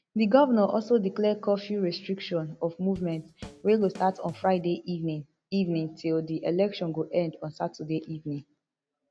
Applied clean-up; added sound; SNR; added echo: none; Drum kit; 19 dB; none.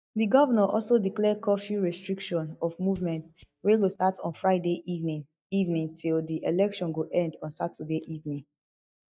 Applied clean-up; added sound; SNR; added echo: neural mask model DeepFilterNet 3.